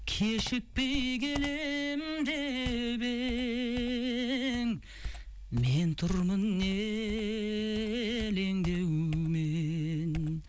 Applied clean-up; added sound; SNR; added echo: none; Computer keyboard; 13 dB; none.